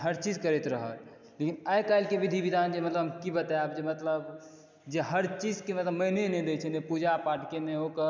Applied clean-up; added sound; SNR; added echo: none; none; none; none.